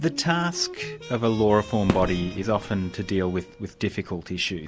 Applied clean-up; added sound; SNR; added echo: none; Fireworks; 9 dB; none.